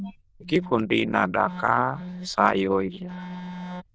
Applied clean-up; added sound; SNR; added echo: neural diffusion model UNIVERSE++.